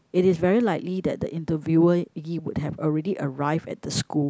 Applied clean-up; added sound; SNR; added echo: none; none; none; none.